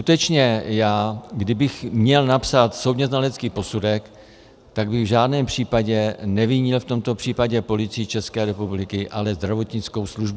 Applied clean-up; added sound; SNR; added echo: none; none; none; none.